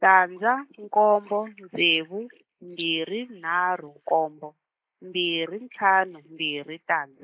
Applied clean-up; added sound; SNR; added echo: neural mask model Resemble Enhance denoiser.